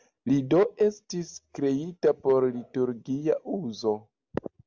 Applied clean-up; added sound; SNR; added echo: none; none; none; none.